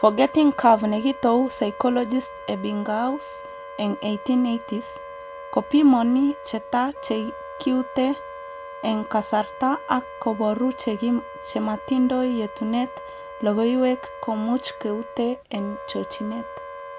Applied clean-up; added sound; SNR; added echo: none; Wind instrument, woodwind instrument; 14 dB; none.